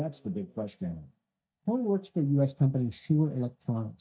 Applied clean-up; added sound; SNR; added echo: neural mask model DeepFilterNet 3.